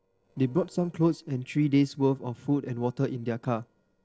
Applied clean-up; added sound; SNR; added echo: neural separator model SepFormer DNS4.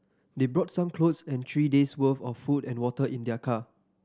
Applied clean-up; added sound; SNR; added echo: none; none; none; none.